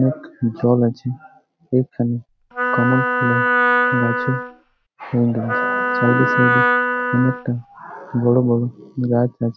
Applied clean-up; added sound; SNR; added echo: none; Wind instrument, woodwind instrument; -1 dB; none.